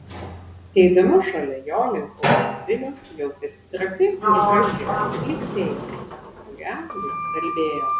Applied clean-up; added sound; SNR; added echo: none; Sliding door; 2 dB; none.